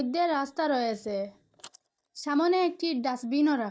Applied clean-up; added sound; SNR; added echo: neural mask model DeepFilterNet 3.